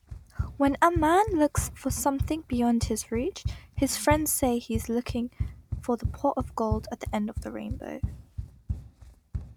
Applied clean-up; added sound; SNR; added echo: none; Run; 7 dB; none.